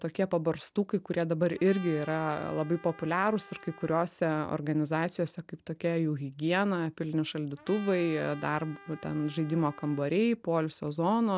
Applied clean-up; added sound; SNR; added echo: none; Trumpet; 20 dB; none.